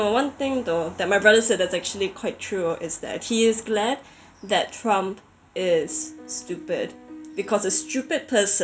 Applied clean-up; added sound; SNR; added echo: none; Piano; 18 dB; none.